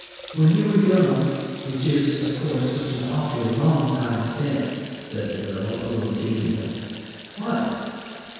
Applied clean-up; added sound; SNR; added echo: none; Water tap, faucet; 12 dB; reverberation time 2.0 s.